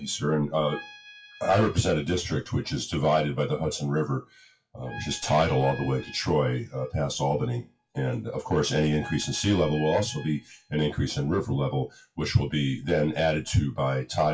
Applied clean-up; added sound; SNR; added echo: classical method WPE with log-MMSE.